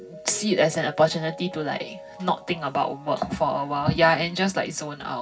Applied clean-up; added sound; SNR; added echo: none; Mallet percussion; 19 dB; reverberation time 0.4 s.